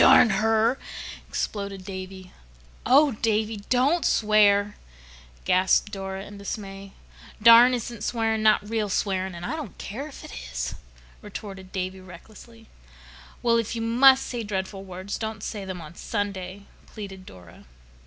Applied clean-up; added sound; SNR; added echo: none; none; none; none.